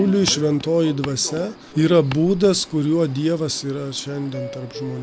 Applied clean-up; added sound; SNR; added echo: none; Walk, footsteps + Subway, metro, underground; 15 dB; none.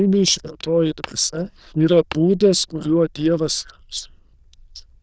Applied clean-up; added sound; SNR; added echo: neural diffusion model UNIVERSE++.